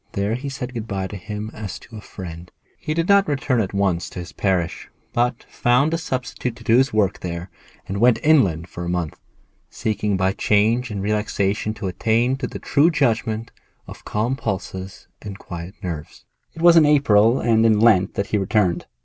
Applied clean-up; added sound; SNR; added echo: none; none; none; none.